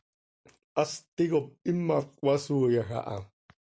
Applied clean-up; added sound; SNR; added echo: none; none; none; none.